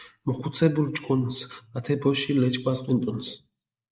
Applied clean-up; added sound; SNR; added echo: neural mask model Resemble Enhance denoiser.